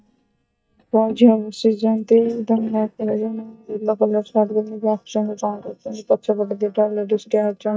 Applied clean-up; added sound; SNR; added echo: neural mask model DeepFilterNet 3.